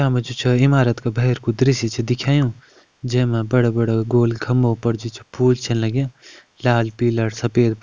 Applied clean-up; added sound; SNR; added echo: none; none; none; none.